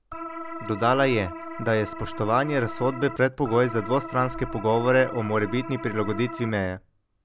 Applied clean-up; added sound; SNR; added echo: none; Organ; 10 dB; none.